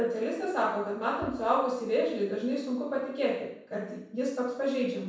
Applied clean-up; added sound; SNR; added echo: none; Bowed string instrument; 18 dB; reverberation time 0.7 s.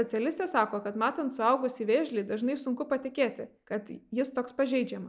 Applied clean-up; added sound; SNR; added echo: none; none; none; none.